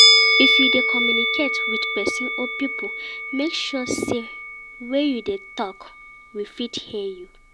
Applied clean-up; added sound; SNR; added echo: none; Musical instrument; -5 dB; none.